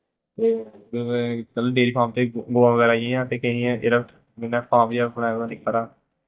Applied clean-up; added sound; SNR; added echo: neural mask model DeepFilterNet 3.